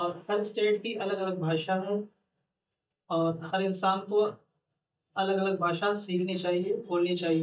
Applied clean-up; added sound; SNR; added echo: neural mask model DeepFilterNet 3.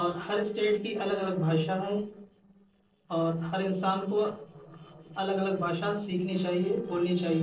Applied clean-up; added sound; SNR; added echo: neural separator model SepFormer DNS4.